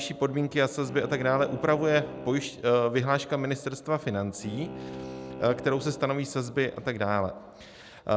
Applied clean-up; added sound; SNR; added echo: none; Bowed string instrument; 14 dB; none.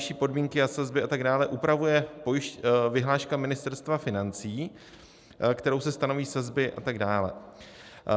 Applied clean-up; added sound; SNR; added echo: none; none; none; none.